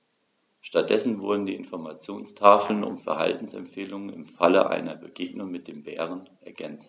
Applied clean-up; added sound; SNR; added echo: none; Brass instrument; 18 dB; none.